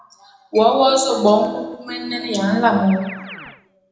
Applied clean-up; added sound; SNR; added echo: none; Keyboard (musical); 16 dB; reverberation time 0.9 s.